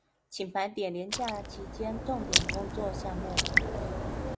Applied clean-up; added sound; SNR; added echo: none; Raindrop; -5 dB; none.